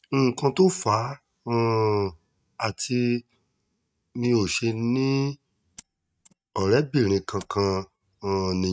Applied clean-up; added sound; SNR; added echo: neural mask model RNNoise.